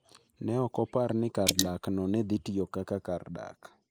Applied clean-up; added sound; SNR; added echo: neural mask model Resemble Enhance denoiser.